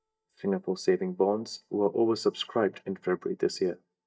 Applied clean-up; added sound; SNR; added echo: neural mask model DeepFilterNet 3.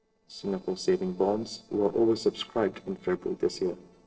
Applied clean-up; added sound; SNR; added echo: neural separator model SepFormer DNS4.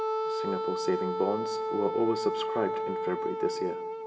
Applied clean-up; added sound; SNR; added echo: none; Wind instrument, woodwind instrument; 0 dB; reverberation time 0.8 s.